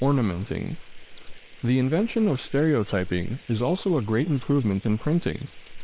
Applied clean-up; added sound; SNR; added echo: neural separator model SepFormer WHAM!.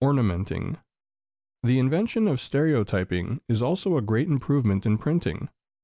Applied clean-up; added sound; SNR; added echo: none; none; none; none.